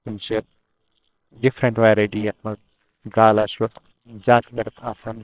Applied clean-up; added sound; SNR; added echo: neural separator model SepFormer WHAMR!.